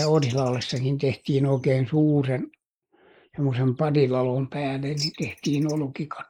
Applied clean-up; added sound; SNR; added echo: neural mask model Resemble Enhance denoiser.